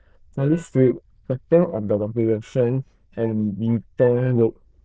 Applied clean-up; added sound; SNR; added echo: neural diffusion model UNIVERSE++.